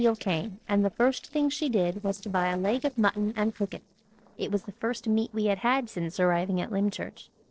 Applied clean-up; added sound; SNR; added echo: neural separator model SepFormer DNS4.